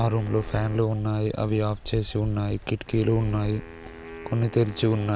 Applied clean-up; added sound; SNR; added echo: none; Wind instrument, woodwind instrument; 20 dB; none.